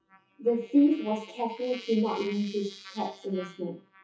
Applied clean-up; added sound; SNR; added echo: classical method WPE with log-MMSE.